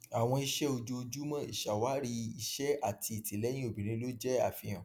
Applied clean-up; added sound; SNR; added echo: none; none; none; none.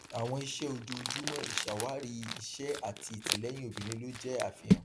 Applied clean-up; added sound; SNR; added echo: none; Crumpling, crinkling; -2 dB; none.